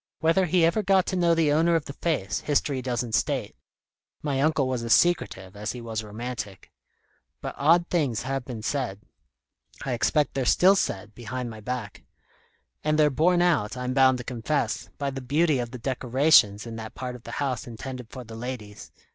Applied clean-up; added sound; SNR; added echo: none; none; none; none.